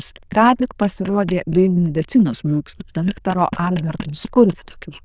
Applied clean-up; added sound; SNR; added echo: neural diffusion model UNIVERSE++.